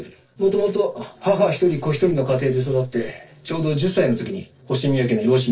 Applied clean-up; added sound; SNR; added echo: neural separator model SepFormer DNS4.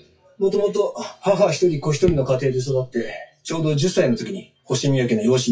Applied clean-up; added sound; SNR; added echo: classical method WPE with log-MMSE.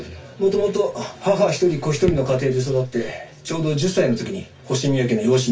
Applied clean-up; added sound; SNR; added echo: none; Raindrop / Drip; 13 dB; reverberation time 0.2 s.